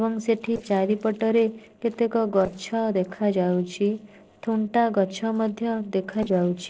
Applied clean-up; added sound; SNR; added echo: neural separator model SepFormer DNS4.